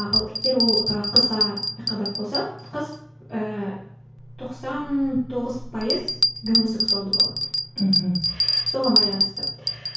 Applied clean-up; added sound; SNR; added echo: none; Bell; -2 dB; reverberation time 0.6 s.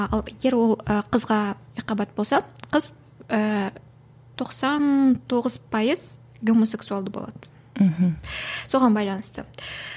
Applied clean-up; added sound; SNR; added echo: none; none; none; none.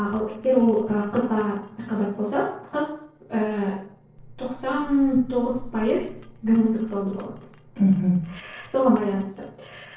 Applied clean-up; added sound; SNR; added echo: neural separator model SepFormer DNS4.